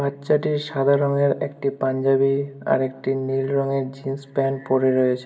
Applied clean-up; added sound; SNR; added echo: none; none; none; reverberation time 1.9 s.